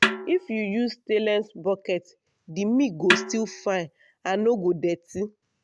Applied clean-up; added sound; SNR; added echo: none; Snare drum; 4 dB; none.